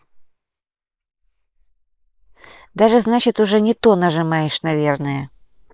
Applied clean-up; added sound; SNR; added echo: neural mask model Resemble Enhance denoiser.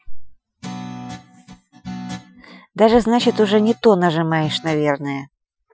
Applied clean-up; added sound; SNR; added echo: classical method Wiener filter.